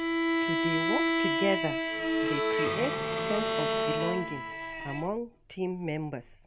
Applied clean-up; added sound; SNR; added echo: none; Bowed string instrument + Bowed string instrument; -4 dB; none.